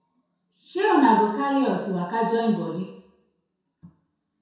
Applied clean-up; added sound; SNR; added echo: none; none; none; reverberation time 0.7 s.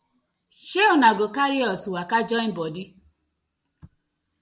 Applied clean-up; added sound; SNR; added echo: none; none; none; none.